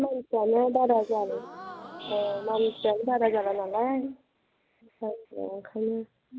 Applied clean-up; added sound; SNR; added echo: none; Gasp; 18 dB; none.